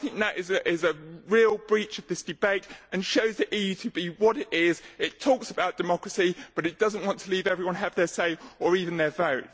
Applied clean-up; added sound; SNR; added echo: none; none; none; none.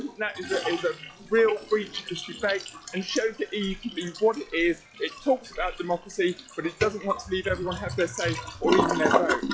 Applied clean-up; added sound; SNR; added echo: classical method log-MMSE.